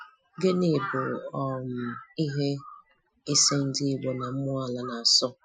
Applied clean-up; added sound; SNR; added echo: classical method Wiener filter.